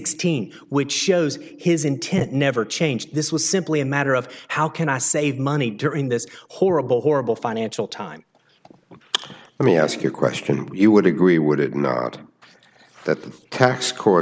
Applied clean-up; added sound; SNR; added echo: none; none; none; none.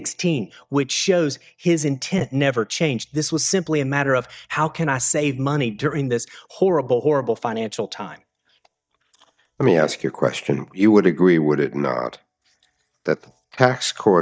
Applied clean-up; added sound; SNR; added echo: neural mask model DeepFilterNet 3.